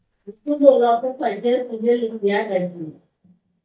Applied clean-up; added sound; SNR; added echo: neural mask model DeepFilterNet 3.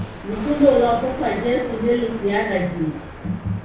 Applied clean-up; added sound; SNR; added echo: none; Thunder; 12 dB; reverberation time 0.6 s.